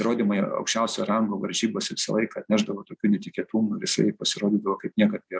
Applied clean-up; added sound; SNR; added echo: none; none; none; none.